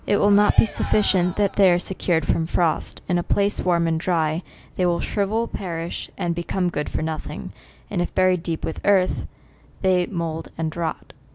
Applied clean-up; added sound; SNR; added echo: none; Cheering; 16 dB; none.